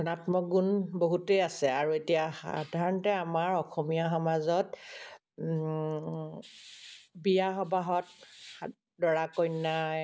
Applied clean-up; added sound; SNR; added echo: none; none; none; none.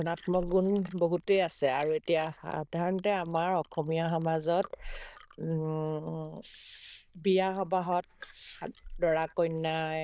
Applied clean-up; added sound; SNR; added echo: neural diffusion model UNIVERSE++.